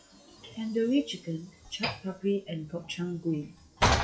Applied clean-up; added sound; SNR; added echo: classical method WPE with log-MMSE.